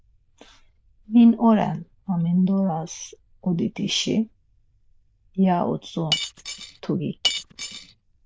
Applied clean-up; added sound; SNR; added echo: neural diffusion model UNIVERSE++.